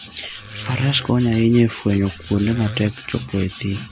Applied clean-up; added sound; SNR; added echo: none; Wood; 13 dB; none.